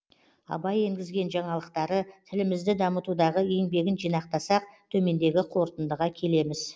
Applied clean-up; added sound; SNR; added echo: none; none; none; none.